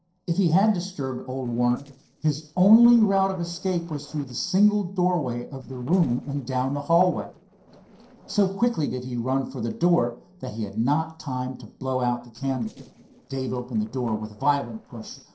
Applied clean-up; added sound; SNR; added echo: neural separator model SepFormer DNS4.